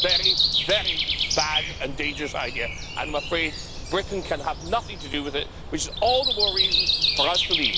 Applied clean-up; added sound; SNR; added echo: none; Breathing; -2 dB; none.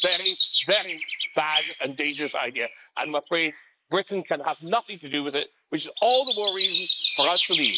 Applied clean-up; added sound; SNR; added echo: neural mask model Resemble Enhance denoiser.